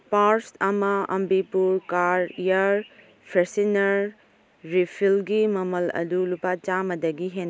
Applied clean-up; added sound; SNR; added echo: none; none; none; none.